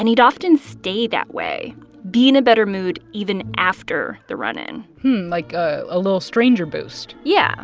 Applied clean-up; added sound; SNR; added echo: none; none; none; none.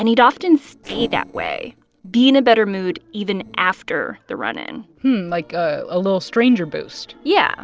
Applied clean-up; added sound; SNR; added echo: neural separator model SepFormer DNS4.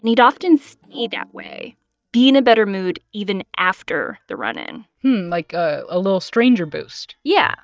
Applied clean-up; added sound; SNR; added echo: neural mask model DeepFilterNet 3.